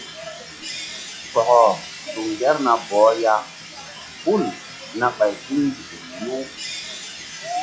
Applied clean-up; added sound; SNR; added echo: classical method log-MMSE.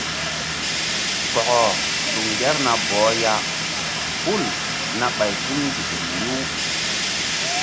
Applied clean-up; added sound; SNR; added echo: none; Fire; -2 dB; none.